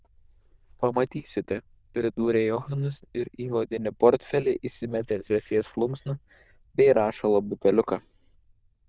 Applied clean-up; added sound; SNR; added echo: neural diffusion model UNIVERSE++.